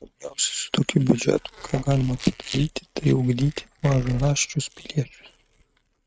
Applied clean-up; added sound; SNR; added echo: neural mask model RNNoise.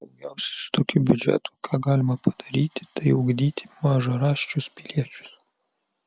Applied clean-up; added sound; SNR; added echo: none; none; none; none.